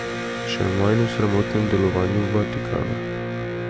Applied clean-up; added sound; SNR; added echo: none; Electric guitar; 4 dB; none.